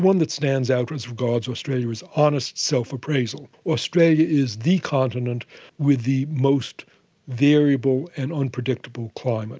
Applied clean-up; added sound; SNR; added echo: none; none; none; none.